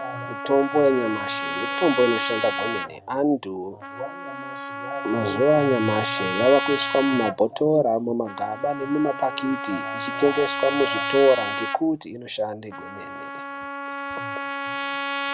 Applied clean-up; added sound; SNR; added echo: none; Trumpet; 6 dB; none.